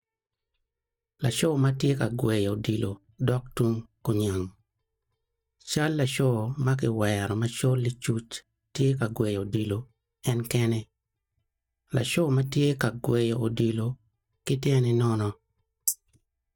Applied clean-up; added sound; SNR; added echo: neural mask model DeepFilterNet 3.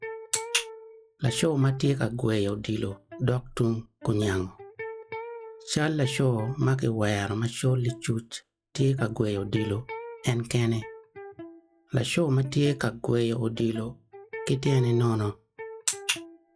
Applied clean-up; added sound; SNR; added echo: classical method log-MMSE.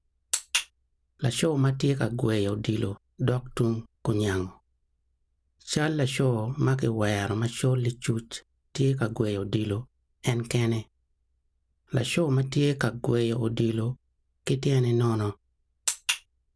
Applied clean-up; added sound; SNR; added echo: none; none; none; none.